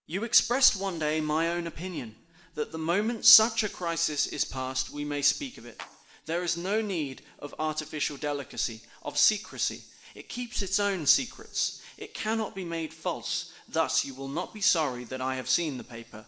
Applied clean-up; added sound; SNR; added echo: none; Clapping; 16 dB; reverberation time 2.5 s.